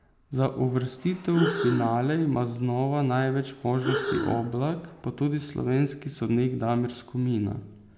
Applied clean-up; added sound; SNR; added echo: none; Breathing; 7 dB; none.